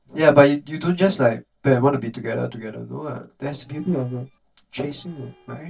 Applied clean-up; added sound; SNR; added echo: neural separator model SepFormer DNS4.